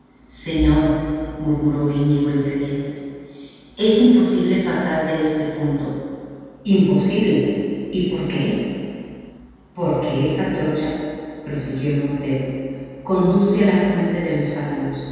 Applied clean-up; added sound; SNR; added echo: none; none; none; reverberation time 2.1 s.